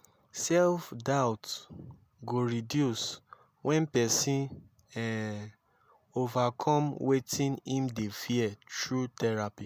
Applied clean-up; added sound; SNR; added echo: none; none; none; none.